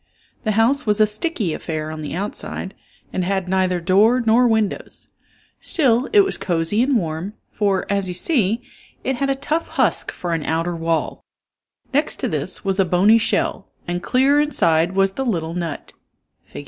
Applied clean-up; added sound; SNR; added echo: none; none; none; none.